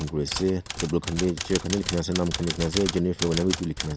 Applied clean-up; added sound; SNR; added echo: none; Typewriter; 7 dB; none.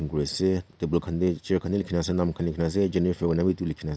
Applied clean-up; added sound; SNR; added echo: none; none; none; none.